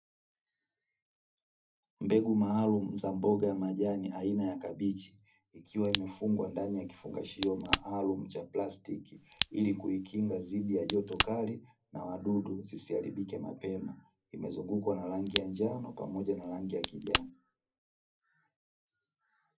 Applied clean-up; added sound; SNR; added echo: none; Crack; -2 dB; reverberation time 0.4 s.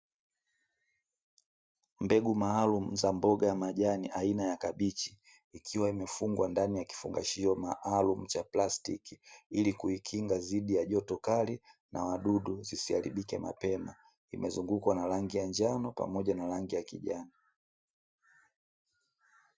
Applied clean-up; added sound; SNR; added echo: none; none; none; none.